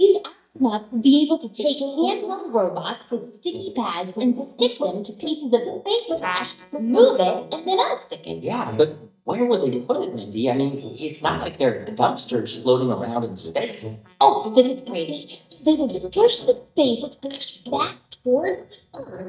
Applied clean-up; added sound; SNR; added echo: neural mask model DeepFilterNet 3.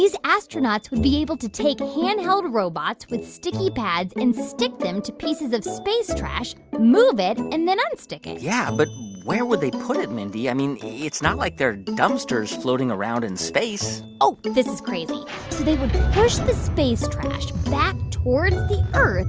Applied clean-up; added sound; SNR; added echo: none; none; none; none.